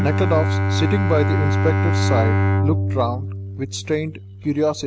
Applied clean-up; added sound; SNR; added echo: none; Bowed string instrument; -3 dB; none.